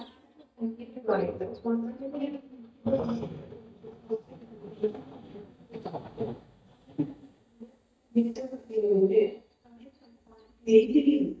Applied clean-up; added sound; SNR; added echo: neural mask model DeepFilterNet 3.